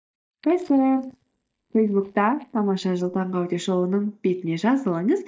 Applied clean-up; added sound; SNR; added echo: neural mask model DeepFilterNet 3.